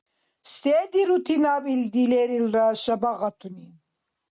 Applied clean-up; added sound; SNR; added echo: none; none; none; none.